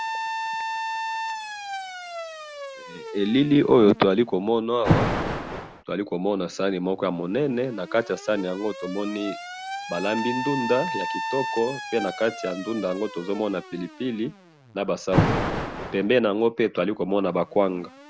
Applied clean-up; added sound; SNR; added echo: none; Alarm; 6 dB; none.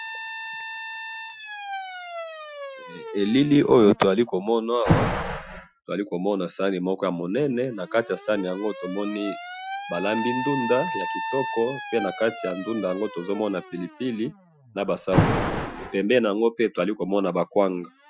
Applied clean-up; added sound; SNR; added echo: classical method Wiener filter.